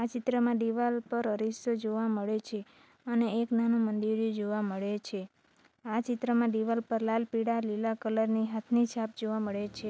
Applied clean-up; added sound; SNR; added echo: none; none; none; none.